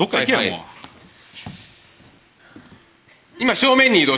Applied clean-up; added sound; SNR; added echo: none; none; none; none.